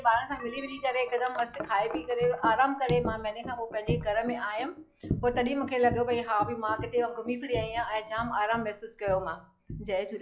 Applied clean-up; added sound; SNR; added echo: classical method log-MMSE.